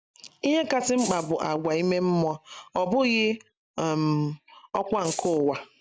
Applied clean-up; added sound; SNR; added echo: none; Rattle (instrument); 10 dB; none.